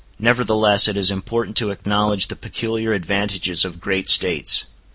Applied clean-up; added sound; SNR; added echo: none; none; none; none.